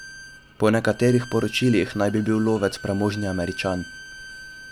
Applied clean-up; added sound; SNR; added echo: none; Bowed string instrument; 17 dB; none.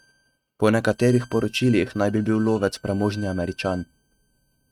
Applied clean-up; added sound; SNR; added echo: neural mask model RNNoise.